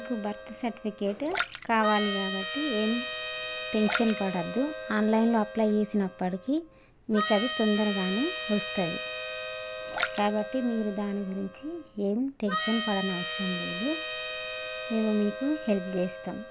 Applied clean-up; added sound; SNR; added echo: none; Harmonica + Splash, splatter; 6 dB; none.